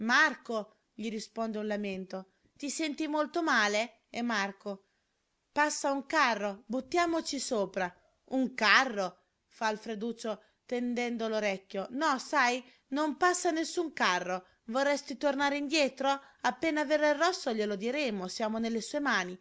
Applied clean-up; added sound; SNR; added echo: none; none; none; none.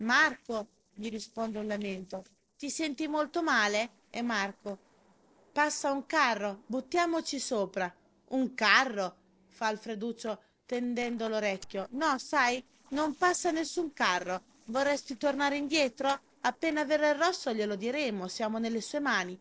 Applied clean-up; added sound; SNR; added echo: neural separator model SepFormer DNS4.